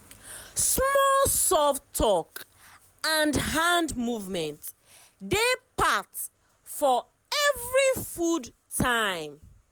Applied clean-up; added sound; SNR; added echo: none; none; none; none.